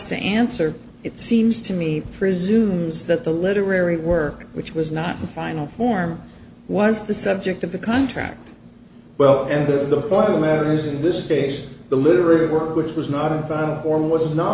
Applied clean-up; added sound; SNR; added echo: none; none; none; none.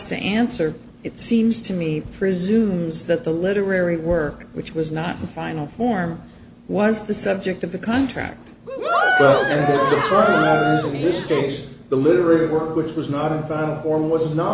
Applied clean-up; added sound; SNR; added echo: none; Cheering; 0 dB; none.